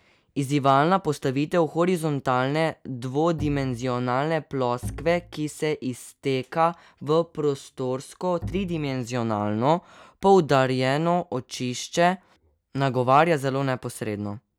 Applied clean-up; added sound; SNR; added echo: none; Bowed string instrument; 15 dB; none.